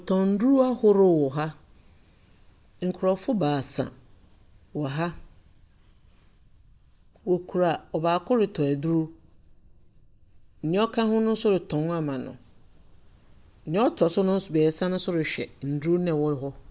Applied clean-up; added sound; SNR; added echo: none; none; none; none.